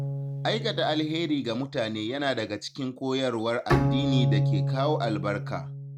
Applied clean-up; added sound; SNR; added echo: none; Bowed string instrument; 0 dB; none.